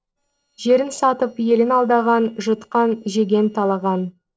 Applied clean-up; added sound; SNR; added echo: neural separator model SepFormer DNS4.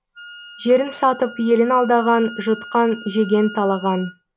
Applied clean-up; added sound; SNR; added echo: none; Wind instrument, woodwind instrument; 18 dB; none.